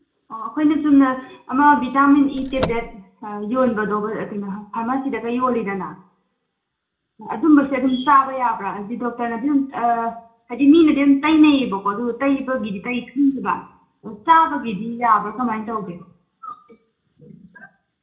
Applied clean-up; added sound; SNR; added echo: none; Car; 8 dB; reverberation time 0.4 s.